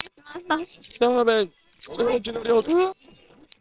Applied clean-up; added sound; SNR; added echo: neural separator model SepFormer WHAMR!.